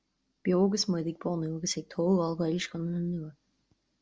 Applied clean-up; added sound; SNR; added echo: none; none; none; none.